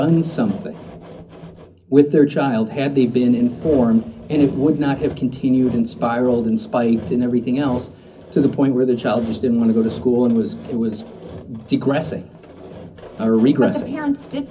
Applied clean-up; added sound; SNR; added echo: none; Sawing; 17 dB; reverberation time 0.4 s.